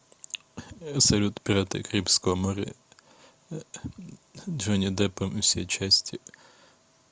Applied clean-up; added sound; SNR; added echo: none; none; none; none.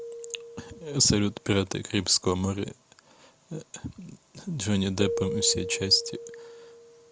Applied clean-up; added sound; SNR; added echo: none; Keyboard (musical); 10 dB; none.